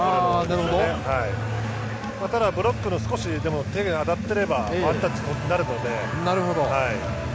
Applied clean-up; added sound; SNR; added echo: none; Vehicle; 17 dB; none.